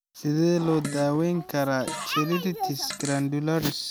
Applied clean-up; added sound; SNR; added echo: none; Fart; 14 dB; none.